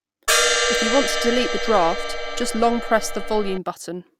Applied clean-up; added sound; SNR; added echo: none; Crash cymbal; -1 dB; none.